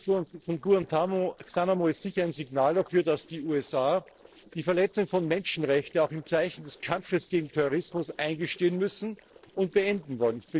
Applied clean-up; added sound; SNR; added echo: neural separator model SepFormer DNS4.